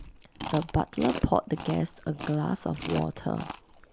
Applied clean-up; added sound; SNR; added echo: none; Chewing, mastication; 10 dB; none.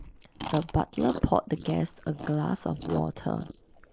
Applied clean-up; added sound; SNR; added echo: neural mask model Resemble Enhance denoiser.